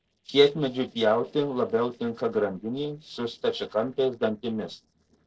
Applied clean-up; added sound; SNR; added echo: neural separator model SepFormer DNS4.